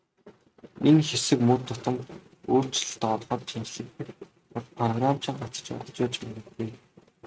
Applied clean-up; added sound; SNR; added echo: neural mask model RNNoise.